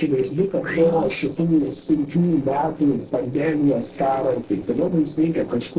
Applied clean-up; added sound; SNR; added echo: neural separator model SepFormer DNS4.